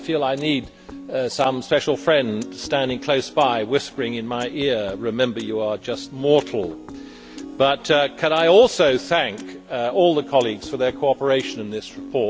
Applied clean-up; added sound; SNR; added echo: none; Piano; 17 dB; none.